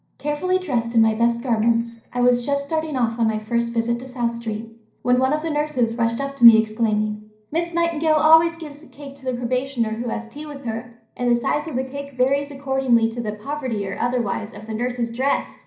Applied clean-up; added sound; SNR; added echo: neural separator model SepFormer DNS4.